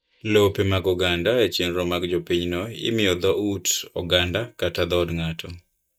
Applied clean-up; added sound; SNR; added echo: neural mask model DeepFilterNet 3.